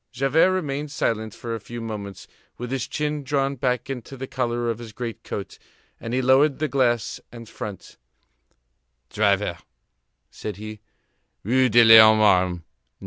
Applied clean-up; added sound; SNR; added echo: none; none; none; none.